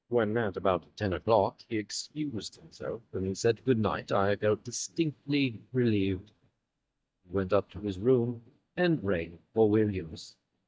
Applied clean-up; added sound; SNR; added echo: neural mask model DeepFilterNet 3.